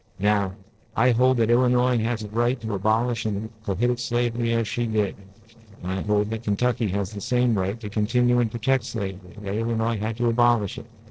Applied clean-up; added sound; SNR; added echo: neural separator model SepFormer DNS4.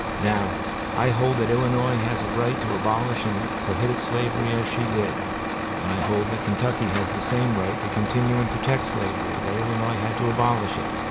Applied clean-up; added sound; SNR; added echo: none; Truck; 2 dB; none.